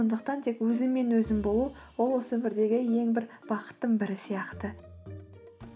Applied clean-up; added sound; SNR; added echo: none; none; none; none.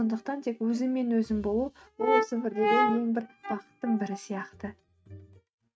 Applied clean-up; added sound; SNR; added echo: neural mask model RNNoise.